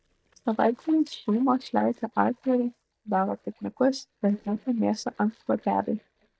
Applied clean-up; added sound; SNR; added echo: neural mask model DeepFilterNet 3.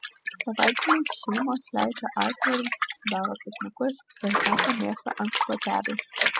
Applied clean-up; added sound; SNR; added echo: classical method spectral subtraction.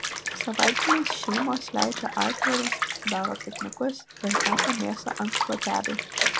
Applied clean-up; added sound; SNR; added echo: none; Bathtub (filling or washing) / Water; -1 dB; none.